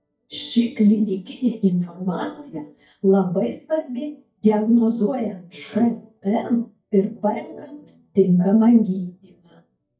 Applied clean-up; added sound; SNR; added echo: neural mask model DeepFilterNet 3.